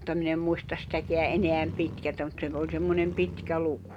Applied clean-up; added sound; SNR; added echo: none; Motorcycle; 10 dB; none.